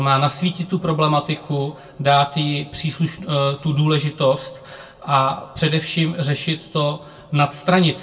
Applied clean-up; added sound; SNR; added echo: none; none; none; reverberation time 0.2 s.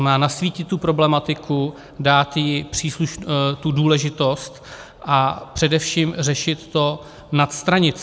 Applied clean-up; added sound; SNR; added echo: none; none; none; none.